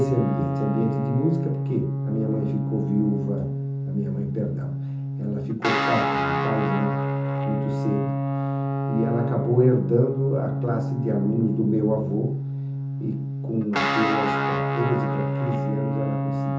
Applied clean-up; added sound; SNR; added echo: none; Guitar; -1 dB; reverberation time 0.6 s.